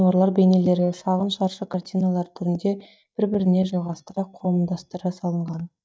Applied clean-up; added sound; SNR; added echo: neural mask model DeepFilterNet 3.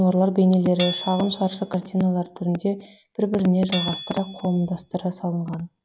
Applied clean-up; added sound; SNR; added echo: none; Hammer / Chink, clink; 13 dB; none.